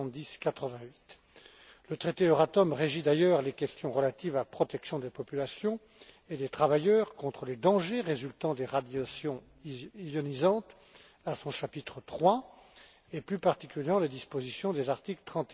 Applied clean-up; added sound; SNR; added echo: none; none; none; none.